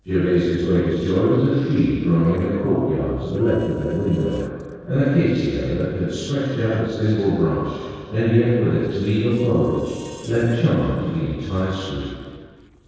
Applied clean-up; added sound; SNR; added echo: neural separator model SepFormer DNS4.